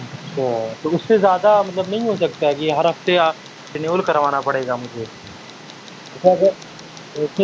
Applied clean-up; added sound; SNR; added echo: none; Tick; 18 dB; none.